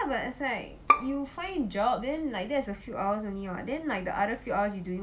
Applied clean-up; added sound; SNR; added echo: none; Bowed string instrument; 1 dB; none.